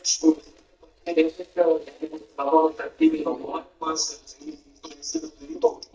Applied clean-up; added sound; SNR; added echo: neural mask model DeepFilterNet 3.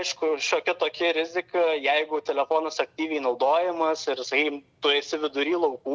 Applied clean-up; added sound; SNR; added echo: none; none; none; none.